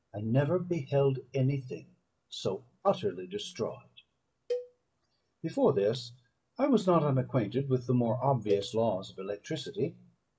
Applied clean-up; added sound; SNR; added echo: none; Cowbell; 11 dB; none.